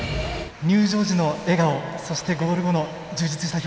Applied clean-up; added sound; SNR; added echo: none; none; none; none.